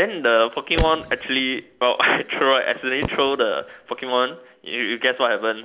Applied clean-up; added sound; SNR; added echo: none; Fireworks; 12 dB; none.